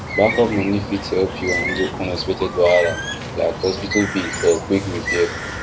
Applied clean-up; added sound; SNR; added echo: none; Bird; 6 dB; none.